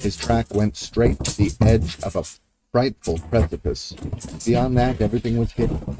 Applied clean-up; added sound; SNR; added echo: neural mask model RNNoise.